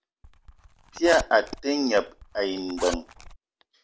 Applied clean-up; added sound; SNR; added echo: none; Zipper (clothing); 13 dB; none.